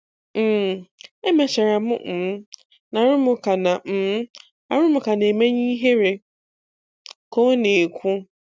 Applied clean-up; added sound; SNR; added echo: none; none; none; none.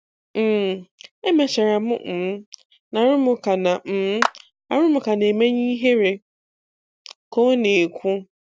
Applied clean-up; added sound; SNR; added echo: none; Clapping; 8 dB; none.